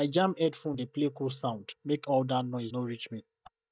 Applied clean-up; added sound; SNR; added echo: neural mask model DeepFilterNet 3.